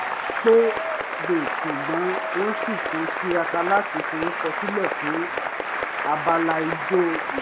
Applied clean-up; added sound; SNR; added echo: none; Applause / Cheering; 2 dB; none.